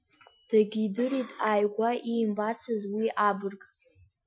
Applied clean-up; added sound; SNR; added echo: classical method Wiener filter.